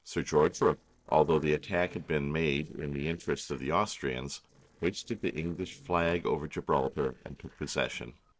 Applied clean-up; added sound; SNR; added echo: neural separator model SepFormer DNS4.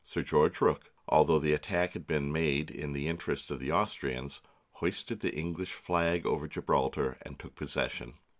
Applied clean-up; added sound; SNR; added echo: none; none; none; none.